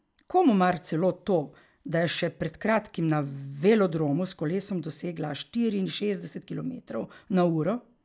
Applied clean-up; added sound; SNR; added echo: none; none; none; none.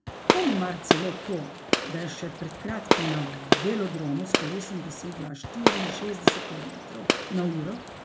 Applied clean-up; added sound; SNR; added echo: none; Gunshot, gunfire; -4 dB; reverberation time 0.3 s.